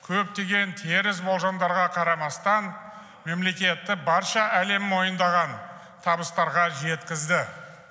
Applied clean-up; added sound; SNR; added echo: none; none; none; none.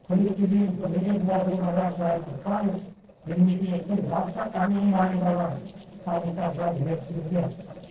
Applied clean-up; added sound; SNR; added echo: neural separator model SepFormer DNS4.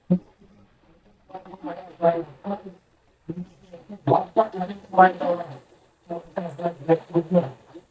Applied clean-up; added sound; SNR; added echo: neural mask model DeepFilterNet 3.